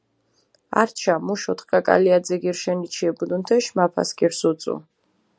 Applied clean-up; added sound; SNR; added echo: none; none; none; none.